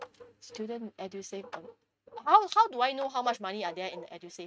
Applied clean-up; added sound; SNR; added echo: neural mask model RNNoise.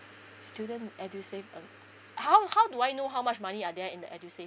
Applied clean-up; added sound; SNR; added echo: none; none; none; none.